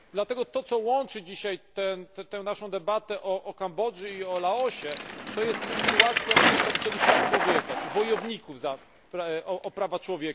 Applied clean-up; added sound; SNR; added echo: none; Bicycle; -1 dB; none.